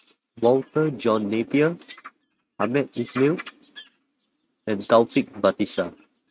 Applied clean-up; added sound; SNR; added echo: neural mask model RNNoise.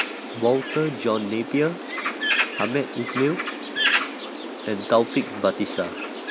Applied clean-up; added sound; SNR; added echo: none; Bird; 3 dB; none.